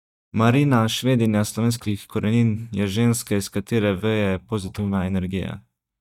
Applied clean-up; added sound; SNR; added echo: neural mask model DeepFilterNet 3.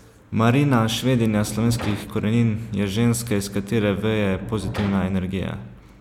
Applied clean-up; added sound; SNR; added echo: none; Sliding door; 14 dB; none.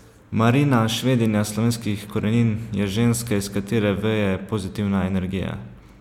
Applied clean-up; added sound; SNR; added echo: none; none; none; none.